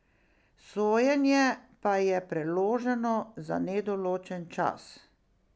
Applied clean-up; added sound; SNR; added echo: none; none; none; none.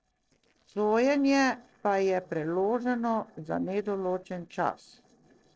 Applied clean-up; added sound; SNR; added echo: neural separator model SepFormer DNS4.